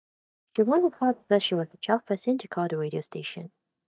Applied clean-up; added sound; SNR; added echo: neural mask model DeepFilterNet 3.